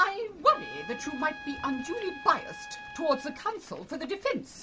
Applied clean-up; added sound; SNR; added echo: none; Trumpet; 13 dB; none.